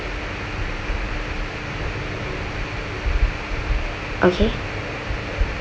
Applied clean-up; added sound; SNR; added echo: none; none; none; none.